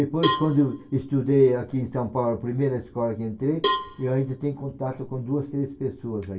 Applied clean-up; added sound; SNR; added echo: none; Cowbell; 6 dB; reverberation time 0.2 s.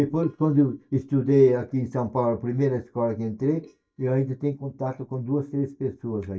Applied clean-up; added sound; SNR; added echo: neural mask model DeepFilterNet 3.